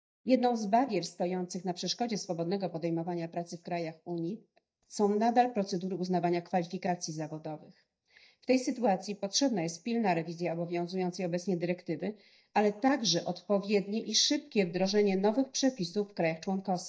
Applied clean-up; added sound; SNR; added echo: neural mask model DeepFilterNet 3.